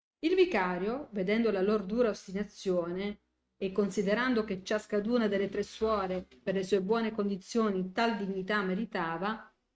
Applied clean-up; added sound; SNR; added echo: neural mask model RNNoise.